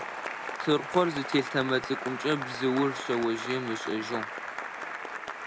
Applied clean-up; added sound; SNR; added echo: none; Applause / Cheering; 6 dB; none.